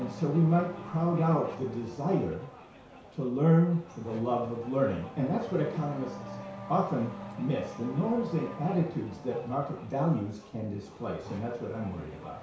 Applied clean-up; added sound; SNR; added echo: none; Race car, auto racing / Accelerating, revving, vroom; 14 dB; reverberation time 0.6 s.